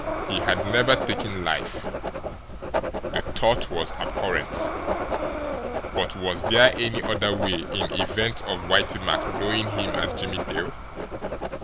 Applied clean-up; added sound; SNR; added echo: none; Writing + Breathing; 2 dB; none.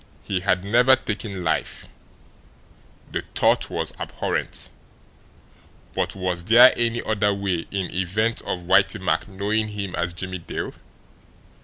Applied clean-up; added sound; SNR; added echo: none; none; none; none.